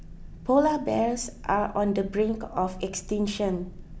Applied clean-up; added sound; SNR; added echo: none; none; none; none.